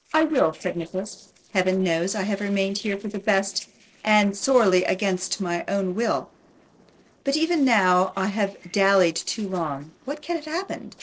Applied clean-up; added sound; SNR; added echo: neural separator model SepFormer DNS4.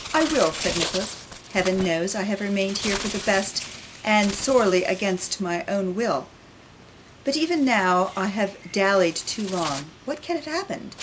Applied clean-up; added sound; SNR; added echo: none; Bird; 12 dB; none.